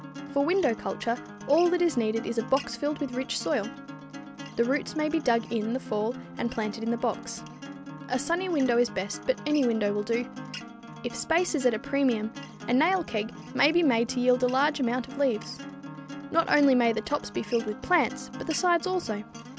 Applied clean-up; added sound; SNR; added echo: none; Acoustic guitar; 13 dB; none.